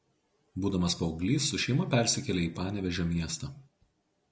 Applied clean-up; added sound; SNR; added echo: none; none; none; none.